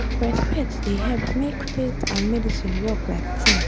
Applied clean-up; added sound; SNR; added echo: none; Bus; -2 dB; none.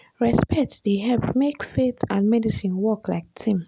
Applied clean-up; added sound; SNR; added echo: none; none; none; none.